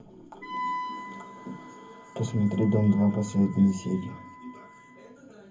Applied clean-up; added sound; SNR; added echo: none; Wind instrument, woodwind instrument; 13 dB; reverberation time 0.3 s.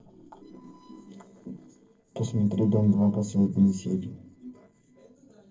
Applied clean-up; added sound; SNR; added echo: neural separator model SepFormer DNS4.